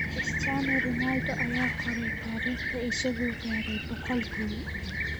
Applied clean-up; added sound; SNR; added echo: none; Fixed-wing aircraft, airplane; -1 dB; none.